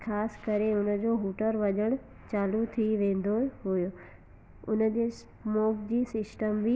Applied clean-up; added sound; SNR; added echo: none; none; none; none.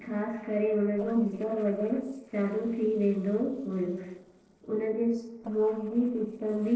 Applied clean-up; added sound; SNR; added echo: neural separator model SepFormer DNS4.